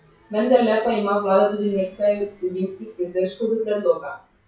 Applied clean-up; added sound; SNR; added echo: classical method WPE with log-MMSE.